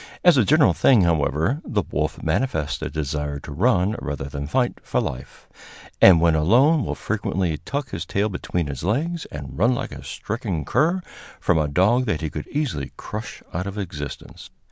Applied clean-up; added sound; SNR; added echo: none; none; none; none.